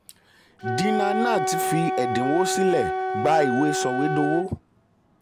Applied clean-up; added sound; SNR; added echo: none; Wind instrument, woodwind instrument; 1 dB; none.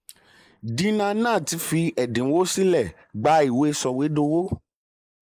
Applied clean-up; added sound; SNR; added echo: neural mask model Resemble Enhance denoiser.